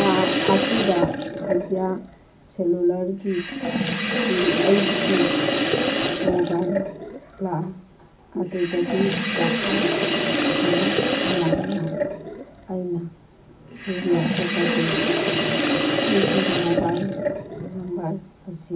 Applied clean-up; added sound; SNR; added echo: none; Sink (filling or washing); -2 dB; reverberation time 0.4 s.